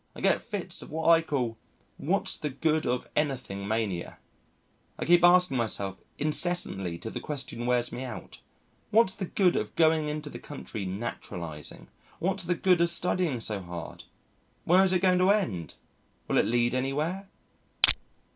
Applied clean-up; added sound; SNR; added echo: none; Crushing; 0 dB; none.